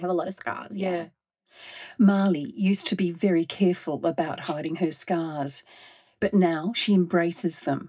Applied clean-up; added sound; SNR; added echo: neural mask model DeepFilterNet 3.